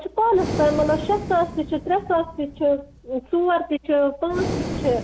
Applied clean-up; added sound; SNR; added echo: none; Breathing; 9 dB; none.